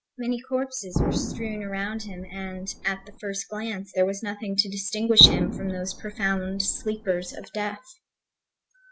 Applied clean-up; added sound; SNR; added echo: none; Explosion; 4 dB; none.